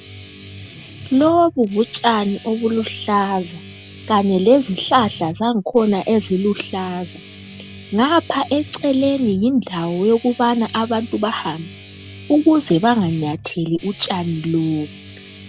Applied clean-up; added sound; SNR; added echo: none; Guitar; 18 dB; none.